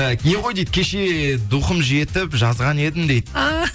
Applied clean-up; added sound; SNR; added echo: none; none; none; none.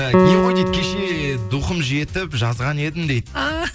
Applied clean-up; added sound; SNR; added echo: none; Piano; 0 dB; none.